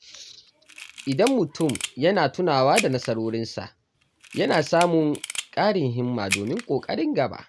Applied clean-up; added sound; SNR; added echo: none; Camera; 11 dB; none.